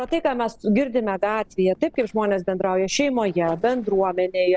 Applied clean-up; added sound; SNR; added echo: neural separator model SepFormer DNS4.